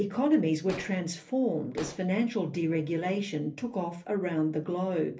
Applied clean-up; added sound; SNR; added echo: none; Explosion; 17 dB; reverberation time 0.3 s.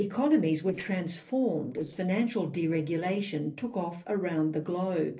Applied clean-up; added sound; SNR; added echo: neural separator model SepFormer DNS4.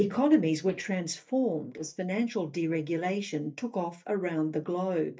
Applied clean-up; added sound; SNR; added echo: neural mask model DeepFilterNet 3.